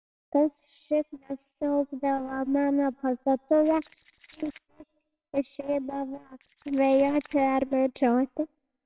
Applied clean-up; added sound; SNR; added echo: neural separator model SepFormer WHAMR!.